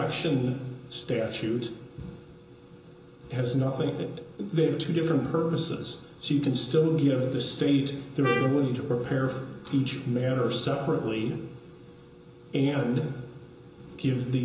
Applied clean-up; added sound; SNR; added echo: none; Trumpet; 7 dB; reverberation time 0.2 s.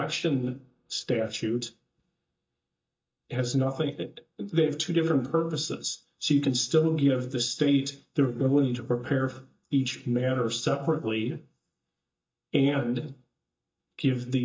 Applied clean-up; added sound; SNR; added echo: neural mask model DeepFilterNet 3.